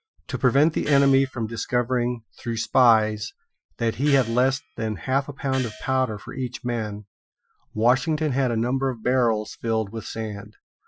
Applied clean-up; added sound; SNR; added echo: classical method Wiener filter.